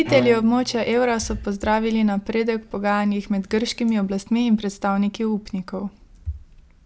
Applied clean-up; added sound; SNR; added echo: none; Bowed string instrument; 10 dB; none.